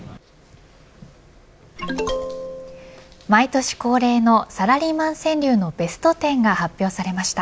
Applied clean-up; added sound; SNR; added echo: none; none; none; none.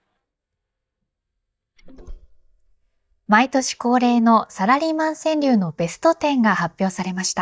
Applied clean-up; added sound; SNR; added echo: neural mask model DeepFilterNet 3.